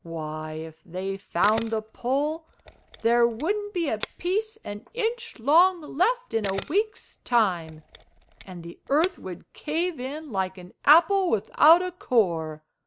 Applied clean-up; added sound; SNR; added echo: none; Camera; 13 dB; none.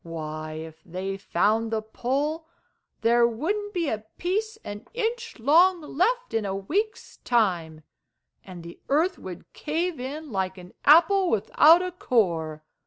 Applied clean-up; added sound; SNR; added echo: none; none; none; none.